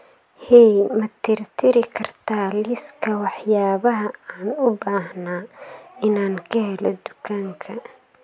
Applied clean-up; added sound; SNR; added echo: none; none; none; none.